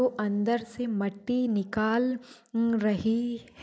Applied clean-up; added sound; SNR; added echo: none; none; none; none.